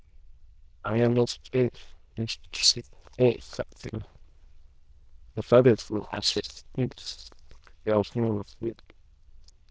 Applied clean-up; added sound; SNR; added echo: neural diffusion model UNIVERSE++.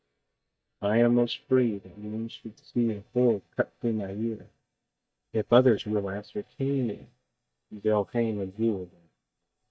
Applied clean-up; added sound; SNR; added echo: neural mask model DeepFilterNet 3.